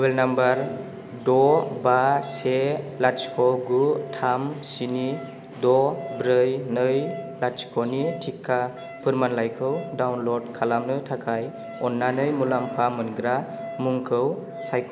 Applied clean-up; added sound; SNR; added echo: none; Wind instrument, woodwind instrument; 16 dB; none.